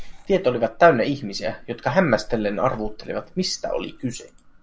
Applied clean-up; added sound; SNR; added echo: none; Meow / Purr; 15 dB; none.